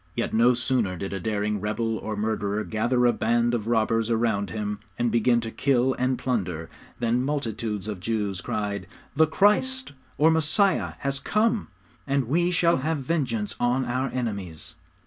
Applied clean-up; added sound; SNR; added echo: none; Bowed string instrument; 12 dB; none.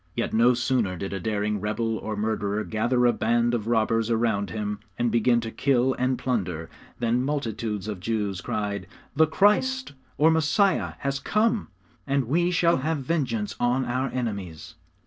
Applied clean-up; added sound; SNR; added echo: neural separator model SepFormer DNS4.